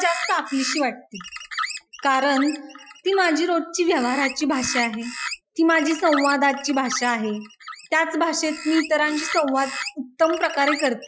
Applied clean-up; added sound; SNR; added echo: classical method Wiener filter.